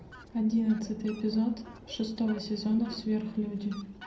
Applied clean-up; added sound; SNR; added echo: none; Fowl; 19 dB; reverberation time 0.5 s.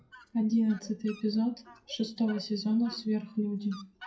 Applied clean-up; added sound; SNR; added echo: classical method WPE with log-MMSE.